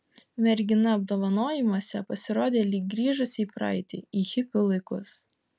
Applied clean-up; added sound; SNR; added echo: none; none; none; none.